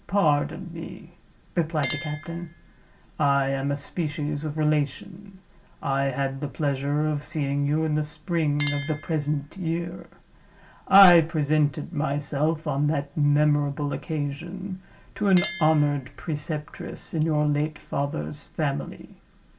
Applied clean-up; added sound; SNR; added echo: none; Chink, clink; 20 dB; reverberation time 0.2 s.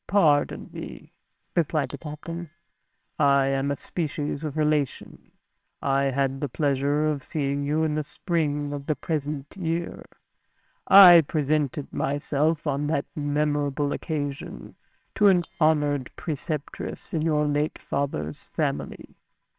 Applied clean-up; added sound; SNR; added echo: neural separator model SepFormer WHAMR!.